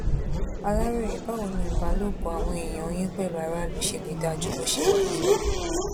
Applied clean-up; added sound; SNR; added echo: none; Race car, auto racing / Accelerating, revving, vroom; -4 dB; none.